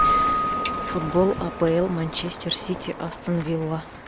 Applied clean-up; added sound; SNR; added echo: none; Keyboard (musical) + Bicycle bell; 3 dB; none.